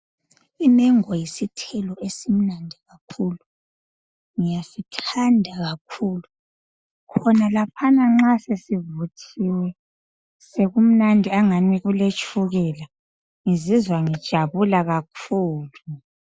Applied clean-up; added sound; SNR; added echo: none; none; none; none.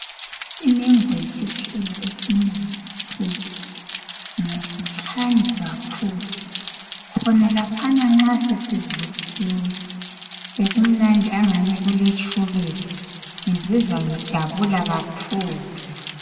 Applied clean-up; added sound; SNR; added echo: none; Rain; 8 dB; reverberation time 1.9 s.